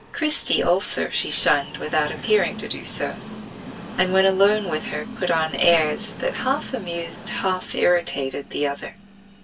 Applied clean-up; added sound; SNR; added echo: none; Train; 15 dB; reverberation time 0.1 s.